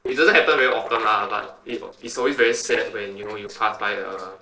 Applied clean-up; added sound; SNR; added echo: neural separator model SepFormer DNS4.